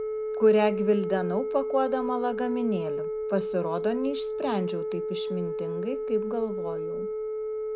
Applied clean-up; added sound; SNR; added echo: none; Telephone; 2 dB; none.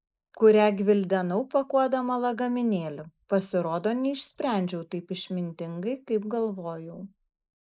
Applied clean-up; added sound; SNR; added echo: neural mask model Resemble Enhance denoiser.